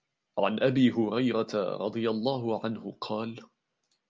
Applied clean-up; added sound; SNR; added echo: none; none; none; none.